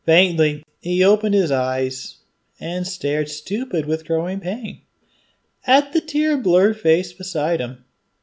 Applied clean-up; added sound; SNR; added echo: none; none; none; none.